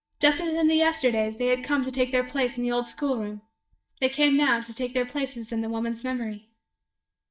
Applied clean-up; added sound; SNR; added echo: neural mask model DeepFilterNet 3.